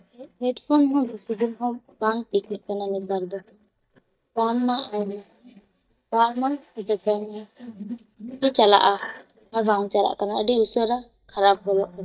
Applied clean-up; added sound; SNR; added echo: neural mask model DeepFilterNet 3.